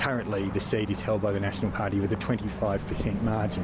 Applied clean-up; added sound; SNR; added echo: none; Writing; 16 dB; none.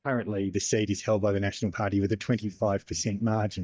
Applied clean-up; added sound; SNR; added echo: neural mask model DeepFilterNet 3.